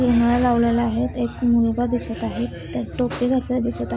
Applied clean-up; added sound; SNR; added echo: none; none; none; none.